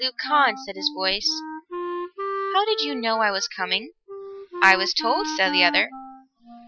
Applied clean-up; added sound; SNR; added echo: classical method spectral subtraction.